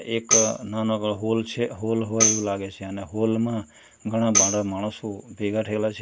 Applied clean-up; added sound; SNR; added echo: none; Tambourine; 2 dB; none.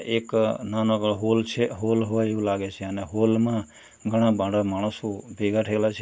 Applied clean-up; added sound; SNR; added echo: none; none; none; none.